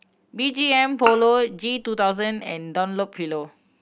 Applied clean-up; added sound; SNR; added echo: none; Bowed string instrument; 9 dB; none.